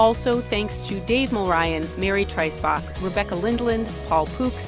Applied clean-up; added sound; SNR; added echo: none; none; none; none.